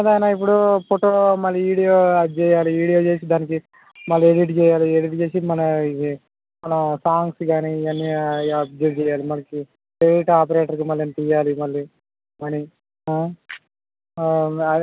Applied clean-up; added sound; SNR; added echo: none; none; none; none.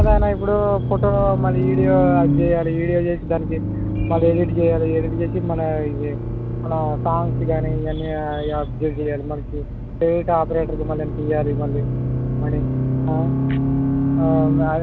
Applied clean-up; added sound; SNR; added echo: none; Accelerating, revving, vroom; -1 dB; none.